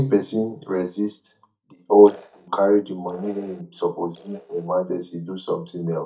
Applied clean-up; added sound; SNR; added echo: neural mask model DeepFilterNet 3.